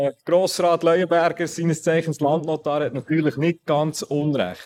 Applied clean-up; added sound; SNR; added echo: neural mask model Resemble Enhance denoiser.